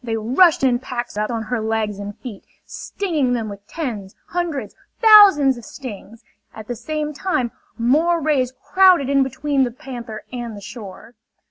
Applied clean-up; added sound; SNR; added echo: none; none; none; none.